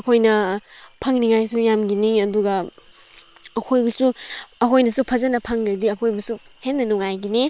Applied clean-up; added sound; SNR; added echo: neural separator model SepFormer WHAM!.